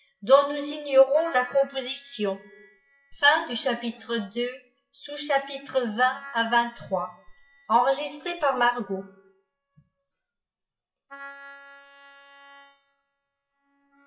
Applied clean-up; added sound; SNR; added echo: classical method WPE with log-MMSE.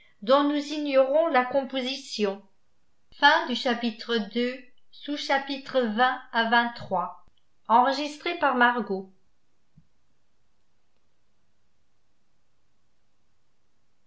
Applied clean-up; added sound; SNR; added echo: none; none; none; none.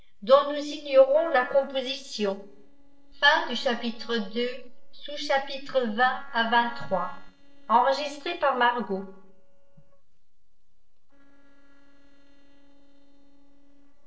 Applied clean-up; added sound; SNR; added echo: neural separator model SepFormer DNS4.